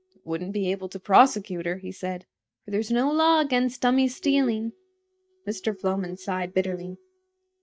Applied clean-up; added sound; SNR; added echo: neural mask model DeepFilterNet 3.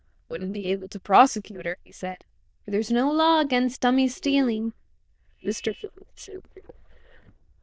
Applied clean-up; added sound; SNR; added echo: neural diffusion model UNIVERSE++.